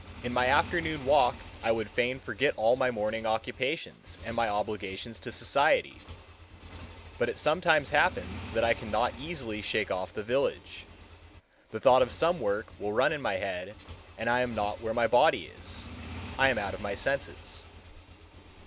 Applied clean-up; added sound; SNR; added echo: none; Motorcycle / Engine; 16 dB; none.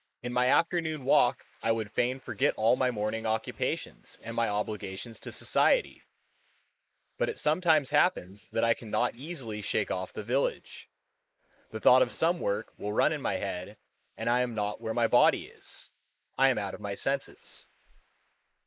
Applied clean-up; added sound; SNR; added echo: neural mask model Resemble Enhance denoiser.